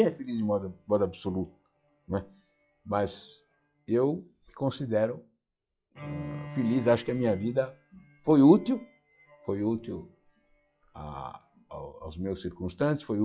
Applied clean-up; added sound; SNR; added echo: classical method log-MMSE.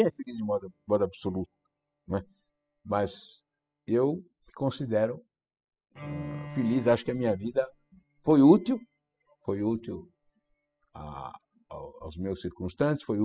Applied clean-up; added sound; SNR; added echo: classical method spectral subtraction.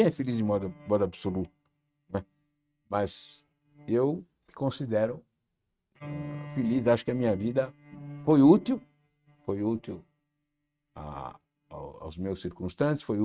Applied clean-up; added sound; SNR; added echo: neural mask model RNNoise.